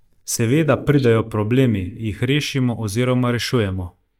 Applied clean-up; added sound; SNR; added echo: neural mask model DeepFilterNet 3.